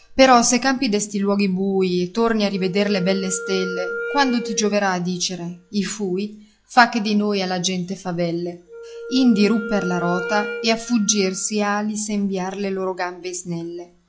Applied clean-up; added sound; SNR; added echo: classical method log-MMSE.